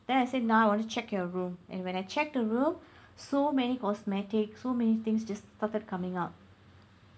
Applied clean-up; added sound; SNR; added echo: none; none; none; none.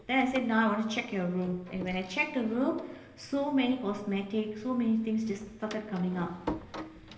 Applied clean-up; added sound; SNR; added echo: none; Door; 15 dB; reverberation time 1.4 s.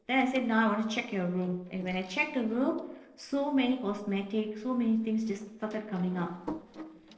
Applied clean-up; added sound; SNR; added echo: neural separator model SepFormer DNS4.